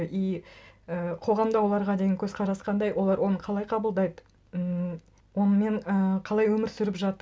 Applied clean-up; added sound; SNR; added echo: none; none; none; none.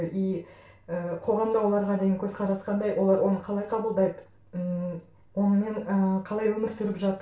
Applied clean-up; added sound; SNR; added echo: none; none; none; reverberation time 0.3 s.